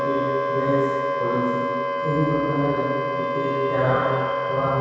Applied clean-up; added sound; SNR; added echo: none; Wind instrument, woodwind instrument; 0 dB; reverberation time 2.0 s.